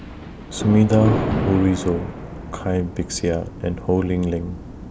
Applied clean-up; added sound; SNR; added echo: none; Thunder; 8 dB; none.